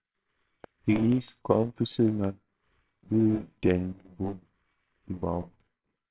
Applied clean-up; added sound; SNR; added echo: neural separator model SepFormer WHAMR!.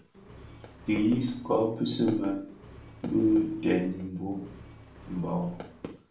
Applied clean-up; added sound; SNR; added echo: none; Accelerating, revving, vroom; 19 dB; reverberation time 0.4 s.